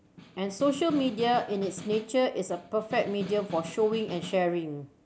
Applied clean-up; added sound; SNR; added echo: none; Snare drum; 14 dB; none.